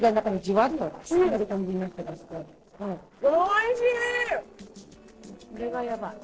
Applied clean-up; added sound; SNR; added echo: neural separator model SepFormer DNS4.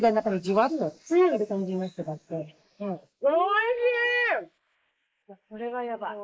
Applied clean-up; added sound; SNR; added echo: neural mask model Resemble Enhance denoiser.